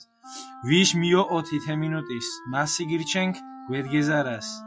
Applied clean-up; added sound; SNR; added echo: classical method log-MMSE.